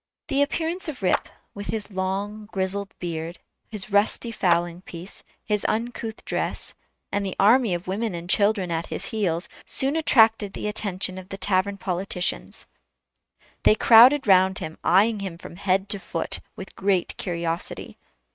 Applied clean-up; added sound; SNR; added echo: neural mask model RNNoise.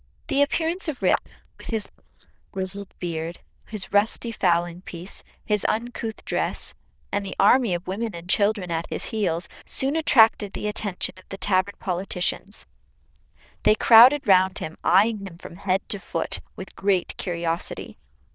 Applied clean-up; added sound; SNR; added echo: neural diffusion model UNIVERSE++.